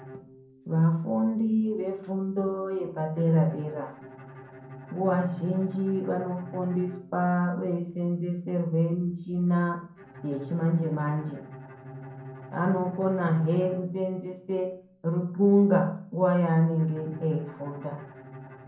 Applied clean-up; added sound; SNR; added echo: none; Bowed string instrument; 19 dB; reverberation time 0.5 s.